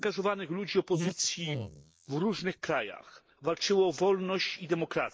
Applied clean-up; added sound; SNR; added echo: neural mask model Resemble Enhance denoiser.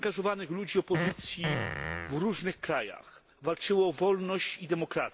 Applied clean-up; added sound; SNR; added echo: none; Fart; 4 dB; none.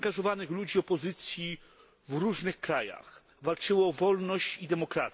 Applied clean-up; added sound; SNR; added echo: none; none; none; none.